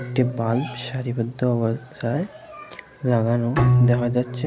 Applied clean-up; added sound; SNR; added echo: none; Bowed string instrument; 2 dB; none.